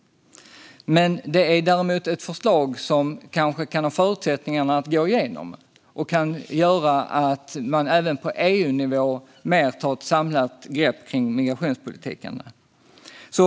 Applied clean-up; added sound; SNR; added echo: none; none; none; none.